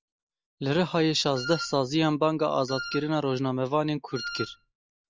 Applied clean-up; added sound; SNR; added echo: none; Wind instrument, woodwind instrument; 10 dB; none.